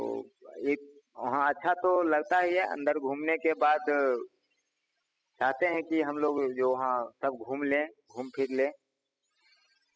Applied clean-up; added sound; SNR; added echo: classical method spectral subtraction.